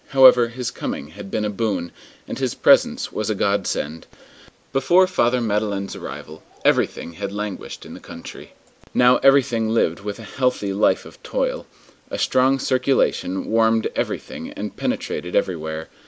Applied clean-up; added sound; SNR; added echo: none; none; none; none.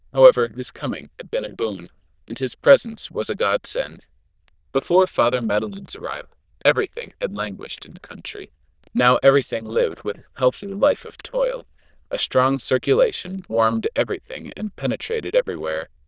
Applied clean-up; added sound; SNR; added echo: neural diffusion model UNIVERSE++.